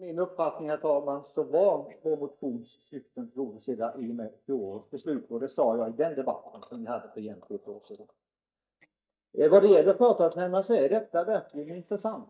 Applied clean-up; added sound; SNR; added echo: neural mask model DeepFilterNet 3.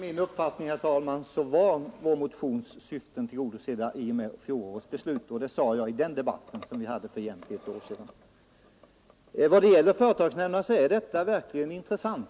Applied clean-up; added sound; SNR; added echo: none; none; none; none.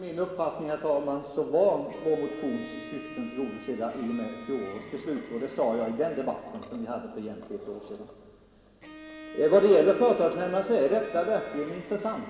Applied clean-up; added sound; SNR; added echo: none; Bowed string instrument; 18 dB; reverberation time 1.9 s.